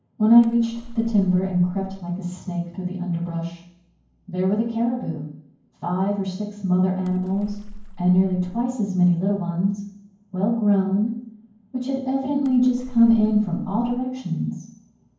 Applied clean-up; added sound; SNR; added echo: none; Splash, splatter; 15 dB; reverberation time 0.9 s.